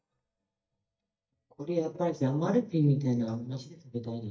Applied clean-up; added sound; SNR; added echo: neural mask model DeepFilterNet 3.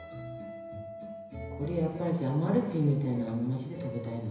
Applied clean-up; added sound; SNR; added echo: none; Guitar; 17 dB; reverberation time 1.0 s.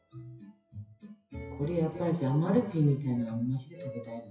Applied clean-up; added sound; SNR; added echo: classical method WPE with log-MMSE.